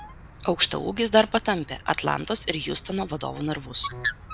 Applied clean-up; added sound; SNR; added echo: none; Bird; 13 dB; none.